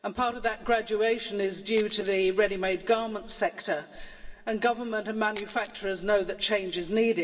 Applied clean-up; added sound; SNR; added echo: none; Coin (dropping); 16 dB; reverberation time 1.7 s.